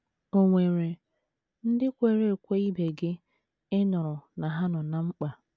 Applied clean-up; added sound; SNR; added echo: none; none; none; none.